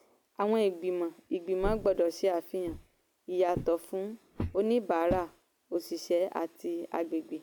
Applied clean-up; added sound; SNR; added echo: none; Walk, footsteps; 10 dB; none.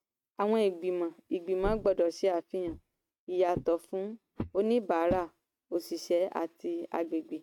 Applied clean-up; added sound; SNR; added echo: neural mask model RNNoise.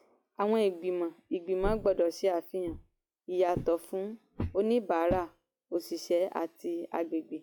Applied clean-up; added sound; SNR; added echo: classical method log-MMSE.